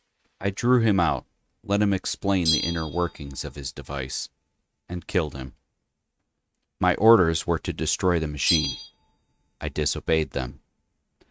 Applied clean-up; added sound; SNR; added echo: neural mask model RNNoise.